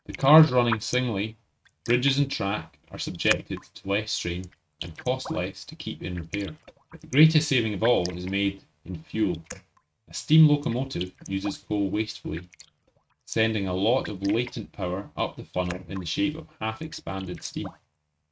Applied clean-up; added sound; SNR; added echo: neural mask model RNNoise.